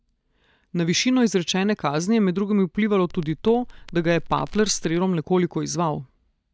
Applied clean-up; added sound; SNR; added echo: neural mask model DeepFilterNet 3.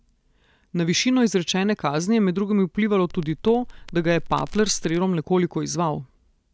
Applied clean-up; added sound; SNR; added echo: none; Crackle; 12 dB; none.